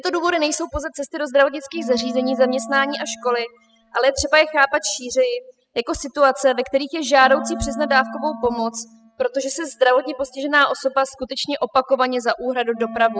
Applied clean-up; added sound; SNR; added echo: classical method spectral subtraction.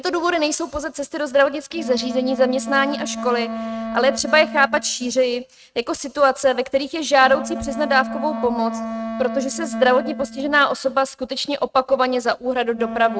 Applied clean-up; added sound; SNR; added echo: neural mask model RNNoise.